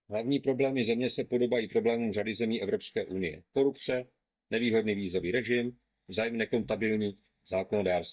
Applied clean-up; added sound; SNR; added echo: neural mask model DeepFilterNet 3.